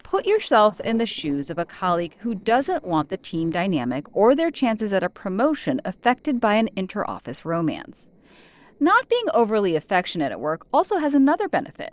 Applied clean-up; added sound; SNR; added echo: neural separator model SepFormer DNS4.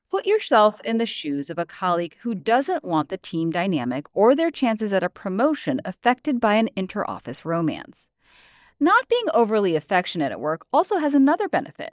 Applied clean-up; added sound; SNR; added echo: neural mask model DeepFilterNet 3.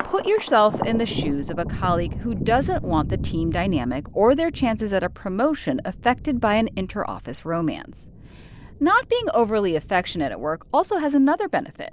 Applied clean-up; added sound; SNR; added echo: none; Thunder; 10 dB; none.